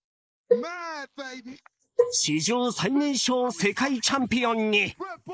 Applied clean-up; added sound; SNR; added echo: neural mask model Resemble Enhance denoiser.